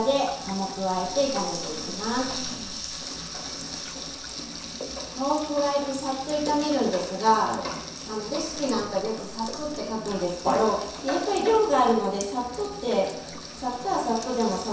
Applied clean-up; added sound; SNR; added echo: none; Rain; 14 dB; reverberation time 0.7 s.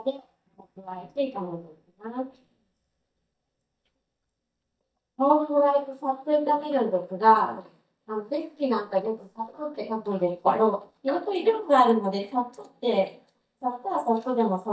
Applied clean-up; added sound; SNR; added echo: neural mask model DeepFilterNet 3.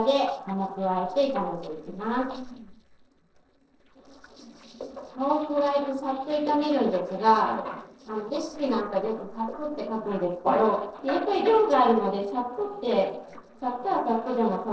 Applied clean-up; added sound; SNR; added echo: neural separator model SepFormer DNS4.